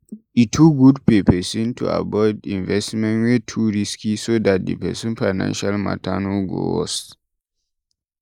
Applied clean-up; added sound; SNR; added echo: neural mask model Resemble Enhance denoiser.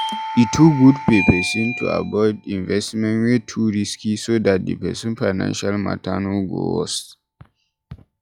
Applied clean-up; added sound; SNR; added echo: classical method log-MMSE.